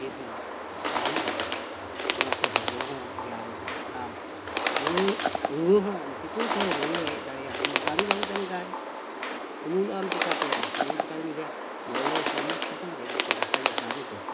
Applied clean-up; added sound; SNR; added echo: none; Bird; -4 dB; reverberation time 0.3 s.